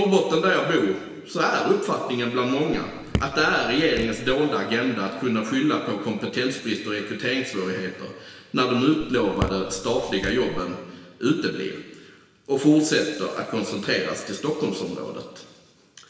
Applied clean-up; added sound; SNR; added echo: none; Raindrop / Drip; 8 dB; reverberation time 1.5 s.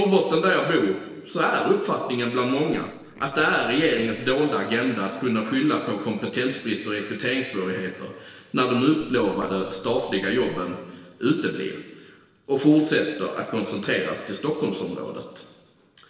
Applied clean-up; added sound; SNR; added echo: neural separator model SepFormer DNS4.